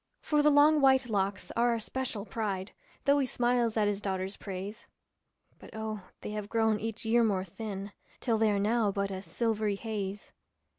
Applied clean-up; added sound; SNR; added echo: none; none; none; none.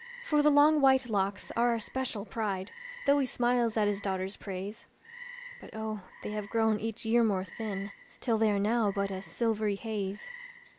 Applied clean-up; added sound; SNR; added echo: none; Frog; 20 dB; none.